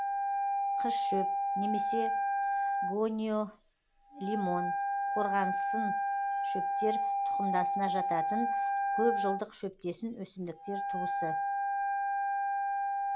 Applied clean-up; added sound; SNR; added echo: none; Wind instrument, woodwind instrument; -5 dB; none.